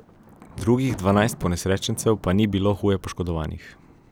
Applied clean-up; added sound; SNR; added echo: none; Thunder; 17 dB; none.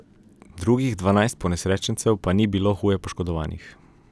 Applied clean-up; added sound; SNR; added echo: none; none; none; none.